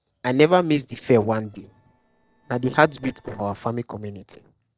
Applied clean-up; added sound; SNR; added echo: neural separator model SepFormer DNS4.